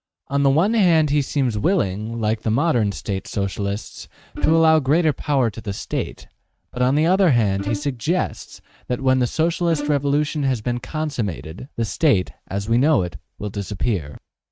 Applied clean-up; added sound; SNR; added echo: neural mask model RNNoise.